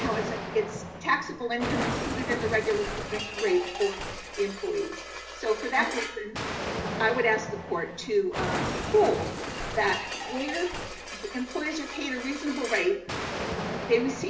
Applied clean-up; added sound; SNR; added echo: none; Explosion; 5 dB; reverberation time 0.8 s.